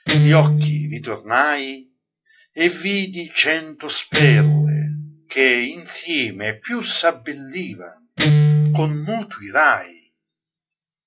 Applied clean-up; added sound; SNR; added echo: classical method log-MMSE.